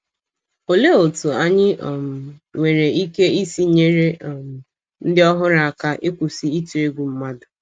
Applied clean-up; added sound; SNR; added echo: none; none; none; none.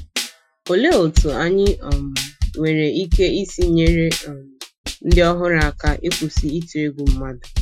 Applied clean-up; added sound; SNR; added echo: classical method Wiener filter.